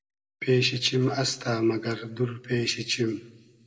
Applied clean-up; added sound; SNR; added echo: none; none; none; reverberation time 0.9 s.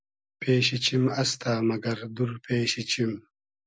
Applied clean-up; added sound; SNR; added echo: none; none; none; none.